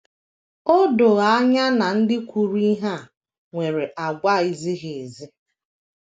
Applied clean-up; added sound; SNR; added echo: none; none; none; none.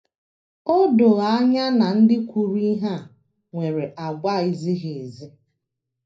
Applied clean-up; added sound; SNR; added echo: none; none; none; reverberation time 0.4 s.